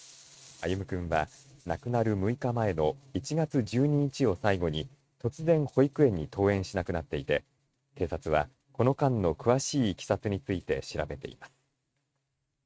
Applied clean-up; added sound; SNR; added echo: neural mask model RNNoise.